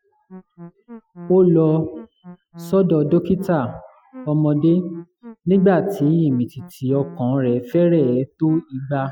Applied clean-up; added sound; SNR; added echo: classical method Wiener filter.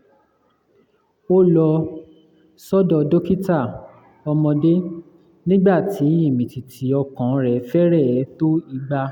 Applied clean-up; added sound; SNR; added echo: none; none; none; none.